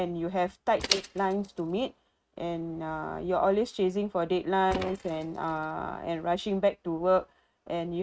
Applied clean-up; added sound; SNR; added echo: neural mask model RNNoise.